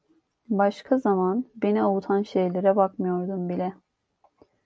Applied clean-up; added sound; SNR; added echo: none; none; none; none.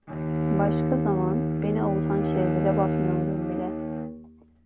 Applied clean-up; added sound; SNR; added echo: none; Bowed string instrument; -4 dB; none.